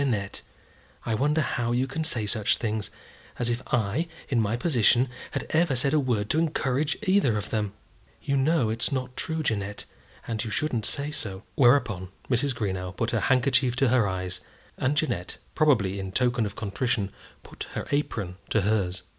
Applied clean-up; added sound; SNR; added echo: none; none; none; none.